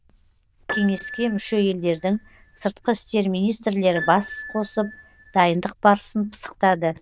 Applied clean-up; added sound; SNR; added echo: neural diffusion model UNIVERSE++.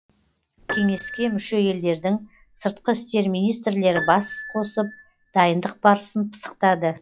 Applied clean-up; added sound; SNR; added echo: classical method log-MMSE.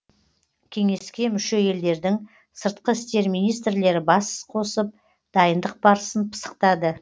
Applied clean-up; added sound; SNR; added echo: none; none; none; none.